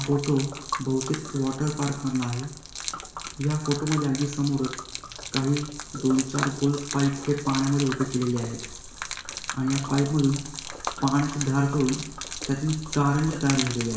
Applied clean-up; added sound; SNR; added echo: none; Gurgling / Liquid; 9 dB; reverberation time 0.7 s.